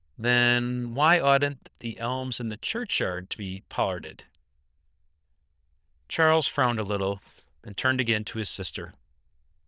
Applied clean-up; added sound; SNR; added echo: neural diffusion model UNIVERSE++.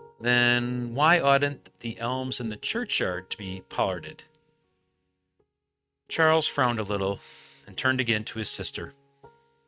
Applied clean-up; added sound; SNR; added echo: neural mask model RNNoise.